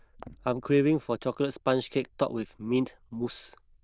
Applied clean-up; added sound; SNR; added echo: neural diffusion model UNIVERSE++.